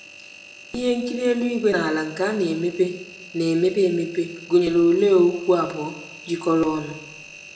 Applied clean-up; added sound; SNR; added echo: none; Engine; 20 dB; reverberation time 0.8 s.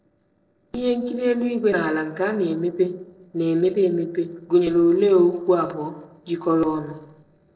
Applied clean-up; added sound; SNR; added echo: neural separator model SepFormer DNS4.